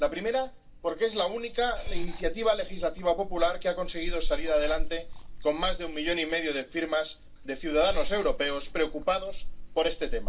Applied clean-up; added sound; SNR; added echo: none; Meow / Purr; 3 dB; reverberation time 0.2 s.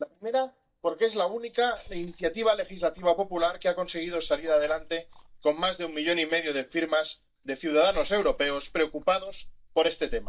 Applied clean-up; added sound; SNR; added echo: neural mask model DeepFilterNet 3.